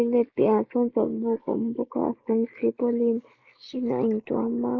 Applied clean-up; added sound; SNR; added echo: neural mask model Resemble Enhance denoiser.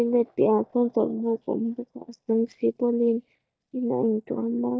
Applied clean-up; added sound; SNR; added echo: neural mask model DeepFilterNet 3.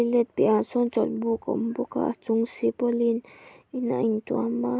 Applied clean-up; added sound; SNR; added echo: none; none; none; none.